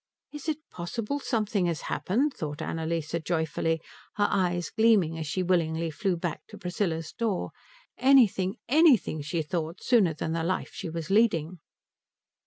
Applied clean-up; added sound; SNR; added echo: none; none; none; none.